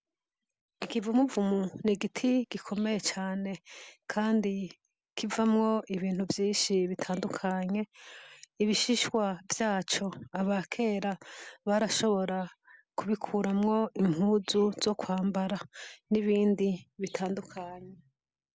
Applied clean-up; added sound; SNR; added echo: none; none; none; none.